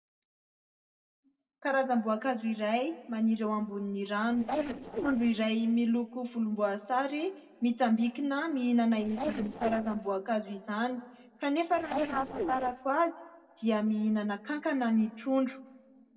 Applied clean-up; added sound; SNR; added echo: neural separator model SepFormer DNS4.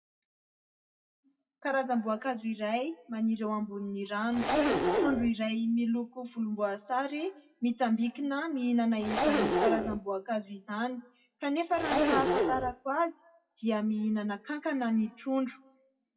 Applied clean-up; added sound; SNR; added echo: classical method WPE with log-MMSE.